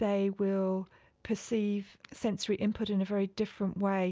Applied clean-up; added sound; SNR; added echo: none; none; none; none.